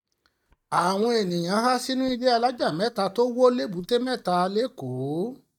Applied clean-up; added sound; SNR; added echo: neural mask model DeepFilterNet 3.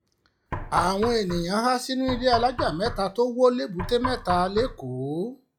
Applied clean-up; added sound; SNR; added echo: classical method log-MMSE.